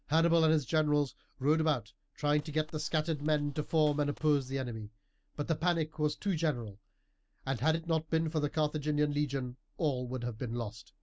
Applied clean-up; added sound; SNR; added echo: none; Gunshot, gunfire; 15 dB; none.